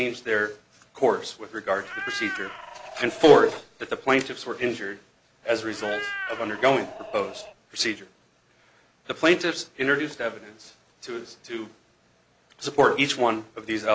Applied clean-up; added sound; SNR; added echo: none; Meow; 10 dB; none.